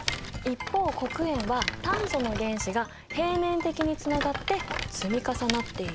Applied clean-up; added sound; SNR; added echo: none; Rattle; 7 dB; none.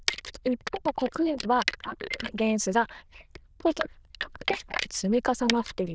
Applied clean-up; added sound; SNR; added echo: neural diffusion model UNIVERSE++.